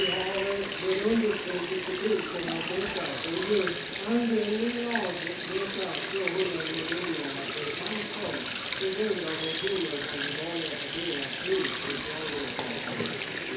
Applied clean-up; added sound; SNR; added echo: none; Sink (filling or washing); -2 dB; reverberation time 0.6 s.